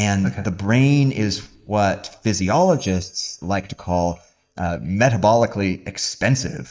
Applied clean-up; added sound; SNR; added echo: neural mask model DeepFilterNet 3.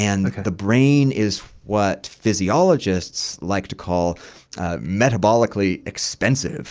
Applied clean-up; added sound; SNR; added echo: none; none; none; none.